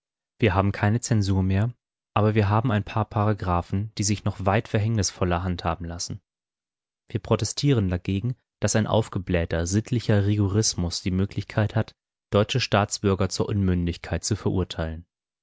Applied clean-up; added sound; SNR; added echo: none; none; none; none.